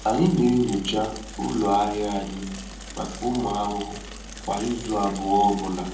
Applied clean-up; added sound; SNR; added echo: none; Mechanisms / Bicycle; 13 dB; reverberation time 0.6 s.